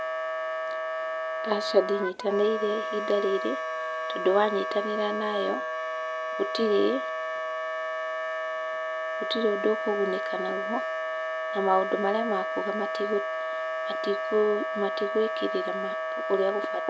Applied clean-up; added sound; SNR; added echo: none; Wind instrument, woodwind instrument; 2 dB; none.